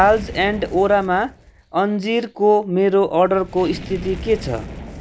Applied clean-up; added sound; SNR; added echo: none; Fire; 15 dB; none.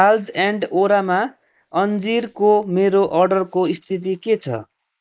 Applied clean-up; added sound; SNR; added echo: neural mask model Resemble Enhance denoiser.